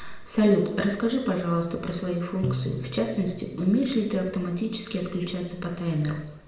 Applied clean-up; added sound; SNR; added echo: none; Bowed string instrument; 12 dB; reverberation time 0.9 s.